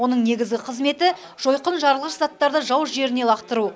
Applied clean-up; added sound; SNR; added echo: none; none; none; none.